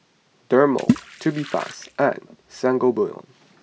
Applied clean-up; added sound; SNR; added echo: none; Water / Splash, splatter; 5 dB; none.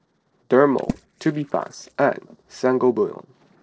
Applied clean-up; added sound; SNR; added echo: neural separator model SepFormer DNS4.